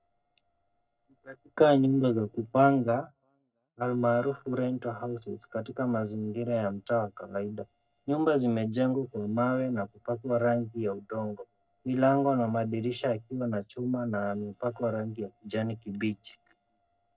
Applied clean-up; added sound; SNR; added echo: neural separator model SepFormer DNS4.